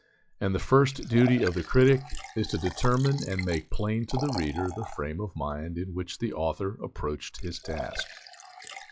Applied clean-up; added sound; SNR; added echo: classical method log-MMSE.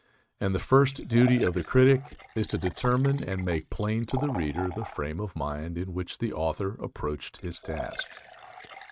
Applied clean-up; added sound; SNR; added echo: neural mask model RNNoise.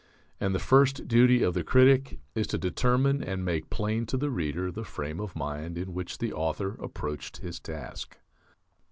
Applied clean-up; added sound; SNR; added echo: none; none; none; none.